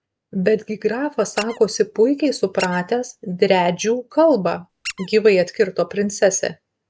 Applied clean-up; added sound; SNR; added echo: none; Squeak; 18 dB; none.